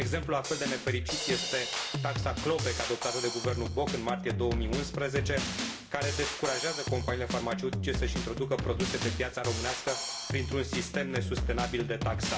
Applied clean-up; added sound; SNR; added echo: none; Drum kit; 0 dB; reverberation time 0.6 s.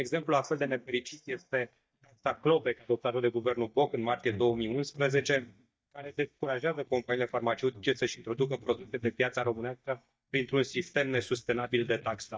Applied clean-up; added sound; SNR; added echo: neural mask model DeepFilterNet 3.